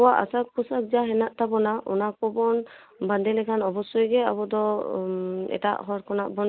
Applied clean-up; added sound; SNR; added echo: none; none; none; none.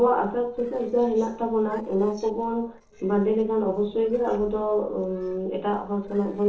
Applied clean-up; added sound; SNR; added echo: neural separator model SepFormer DNS4.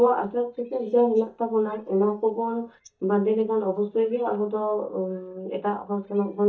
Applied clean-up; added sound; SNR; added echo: neural mask model DeepFilterNet 3.